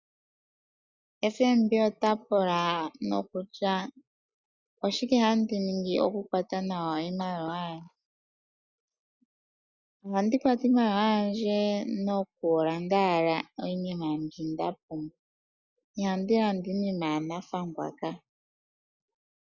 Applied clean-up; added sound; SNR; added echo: neural mask model DeepFilterNet 3.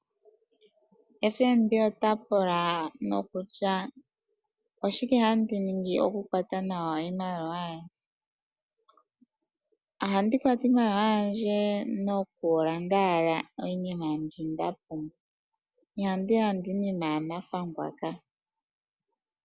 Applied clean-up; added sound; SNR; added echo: none; none; none; none.